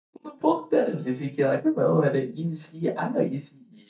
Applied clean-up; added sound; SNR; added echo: neural mask model DeepFilterNet 3.